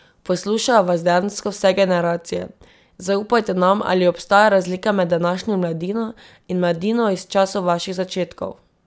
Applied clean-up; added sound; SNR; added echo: none; none; none; none.